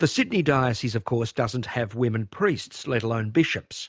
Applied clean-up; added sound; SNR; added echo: none; none; none; none.